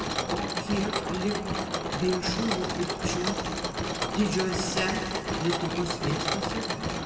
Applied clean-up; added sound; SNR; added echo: none; Mechanisms; -1 dB; reverberation time 2.4 s.